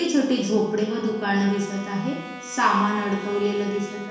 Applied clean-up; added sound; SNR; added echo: none; Brass instrument; 16 dB; reverberation time 1.1 s.